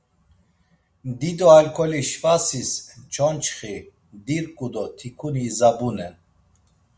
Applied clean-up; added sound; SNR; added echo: none; none; none; none.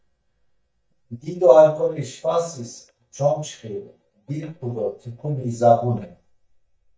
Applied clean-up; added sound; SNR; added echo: neural mask model DeepFilterNet 3.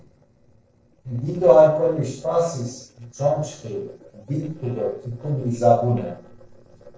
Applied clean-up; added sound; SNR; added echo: neural separator model SepFormer DNS4.